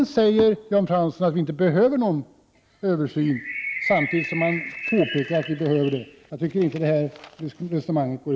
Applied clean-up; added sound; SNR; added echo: none; Bird; 8 dB; none.